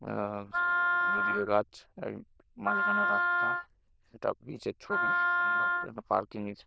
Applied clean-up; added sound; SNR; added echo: neural diffusion model UNIVERSE++.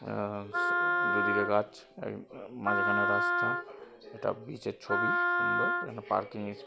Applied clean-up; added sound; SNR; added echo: none; Wind instrument, woodwind instrument; -4 dB; none.